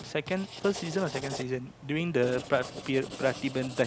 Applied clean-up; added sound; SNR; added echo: none; Writing; 12 dB; none.